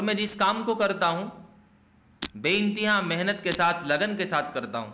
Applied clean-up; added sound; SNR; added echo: none; Shatter; 13 dB; none.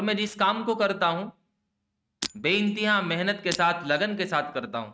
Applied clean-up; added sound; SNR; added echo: neural mask model RNNoise.